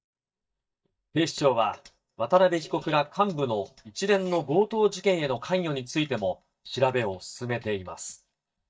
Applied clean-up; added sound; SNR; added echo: neural mask model DeepFilterNet 3.